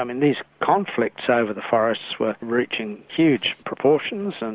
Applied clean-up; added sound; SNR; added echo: none; none; none; none.